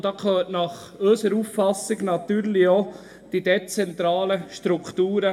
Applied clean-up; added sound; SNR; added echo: none; none; none; reverberation time 1.0 s.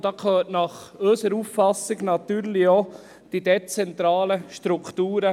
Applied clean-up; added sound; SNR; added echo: none; none; none; none.